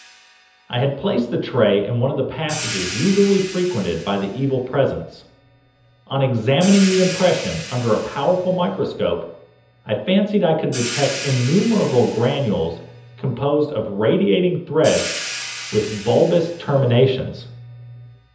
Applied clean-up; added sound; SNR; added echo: none; Hi-hat; 14 dB; reverberation time 0.7 s.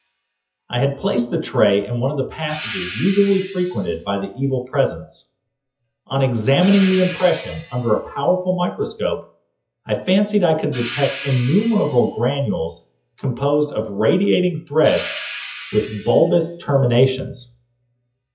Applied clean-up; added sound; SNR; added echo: classical method WPE with log-MMSE.